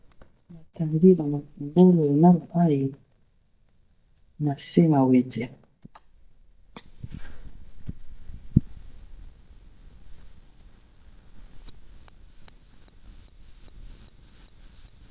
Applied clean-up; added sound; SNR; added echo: neural mask model DeepFilterNet 3.